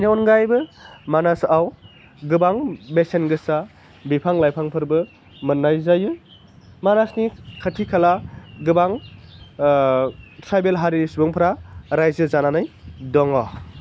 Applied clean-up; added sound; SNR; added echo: none; none; none; none.